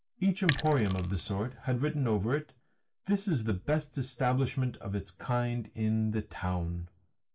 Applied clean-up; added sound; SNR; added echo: none; Sink (filling or washing); 9 dB; none.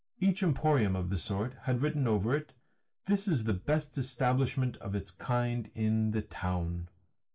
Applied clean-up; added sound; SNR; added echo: none; none; none; none.